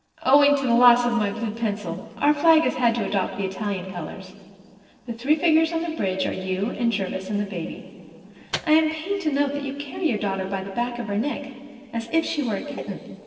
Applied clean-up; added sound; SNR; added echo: neural separator model SepFormer DNS4.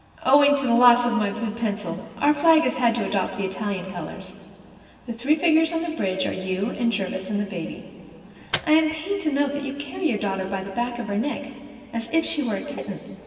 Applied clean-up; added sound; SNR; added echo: none; Microwave oven; 11 dB; reverberation time 2.6 s.